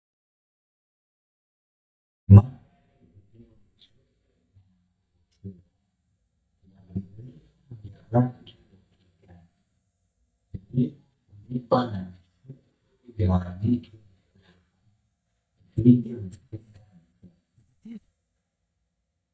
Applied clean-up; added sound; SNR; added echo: neural mask model DeepFilterNet 3.